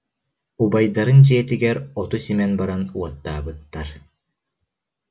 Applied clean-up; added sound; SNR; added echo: none; none; none; none.